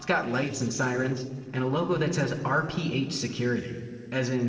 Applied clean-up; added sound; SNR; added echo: neural separator model SepFormer DNS4.